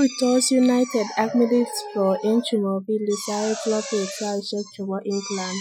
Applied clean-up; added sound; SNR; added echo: classical method Wiener filter.